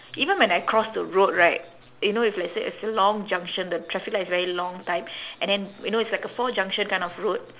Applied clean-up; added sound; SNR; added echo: none; none; none; none.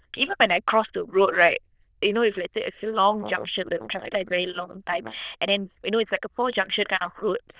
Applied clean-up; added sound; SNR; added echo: neural diffusion model UNIVERSE++.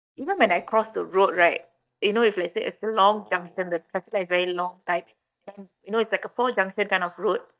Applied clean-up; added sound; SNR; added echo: neural mask model DeepFilterNet 3.